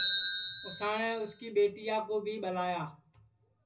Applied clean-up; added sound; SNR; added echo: none; Bicycle; -3 dB; reverberation time 0.4 s.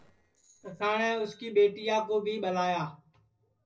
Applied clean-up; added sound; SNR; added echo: neural separator model SepFormer DNS4.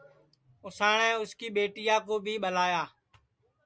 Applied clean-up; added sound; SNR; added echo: none; none; none; none.